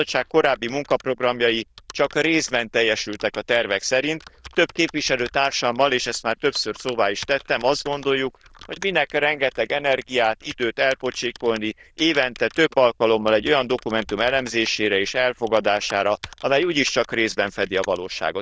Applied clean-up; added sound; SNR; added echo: neural diffusion model UNIVERSE++.